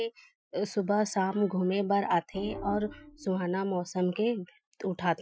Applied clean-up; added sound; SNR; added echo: classical method Wiener filter.